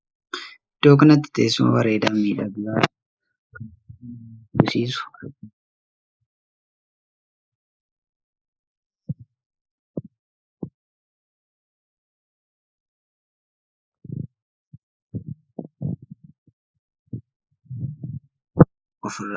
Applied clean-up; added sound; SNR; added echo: neural mask model Resemble Enhance denoiser.